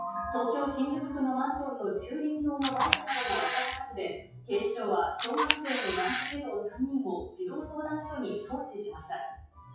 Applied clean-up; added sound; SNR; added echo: classical method WPE with log-MMSE.